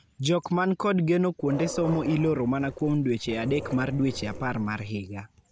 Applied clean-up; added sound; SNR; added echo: none; Dog; 12 dB; none.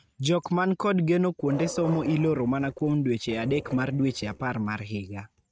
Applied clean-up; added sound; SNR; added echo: neural mask model RNNoise.